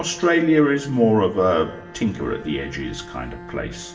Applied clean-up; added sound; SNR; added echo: none; Bowed string instrument; 18 dB; reverberation time 0.6 s.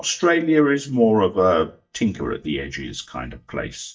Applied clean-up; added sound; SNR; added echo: neural mask model DeepFilterNet 3.